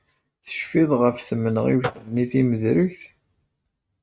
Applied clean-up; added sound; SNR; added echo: neural mask model RNNoise.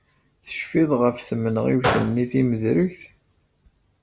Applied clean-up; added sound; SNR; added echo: none; Gunshot, gunfire; 6 dB; none.